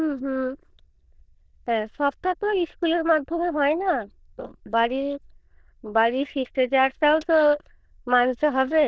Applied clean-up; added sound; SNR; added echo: neural diffusion model UNIVERSE++.